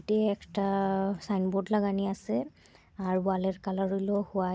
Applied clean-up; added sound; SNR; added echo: none; none; none; none.